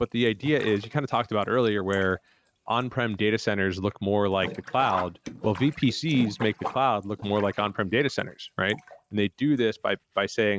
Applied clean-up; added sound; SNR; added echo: neural mask model RNNoise.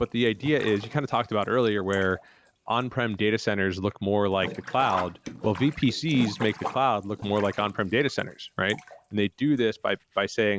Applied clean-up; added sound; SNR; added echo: none; Sink (filling or washing); 15 dB; none.